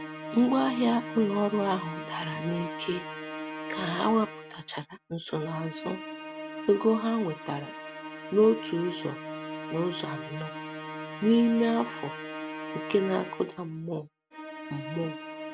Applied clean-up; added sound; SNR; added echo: none; Musical instrument; 9 dB; none.